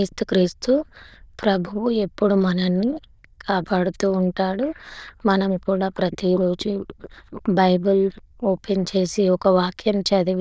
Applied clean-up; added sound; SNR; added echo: neural diffusion model UNIVERSE++.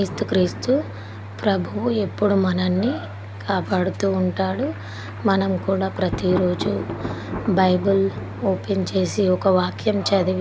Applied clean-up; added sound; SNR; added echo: none; Thunder; 14 dB; none.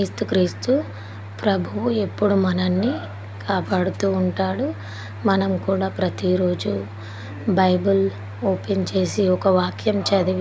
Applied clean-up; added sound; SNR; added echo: none; none; none; none.